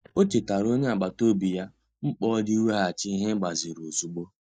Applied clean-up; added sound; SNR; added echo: neural mask model DeepFilterNet 3.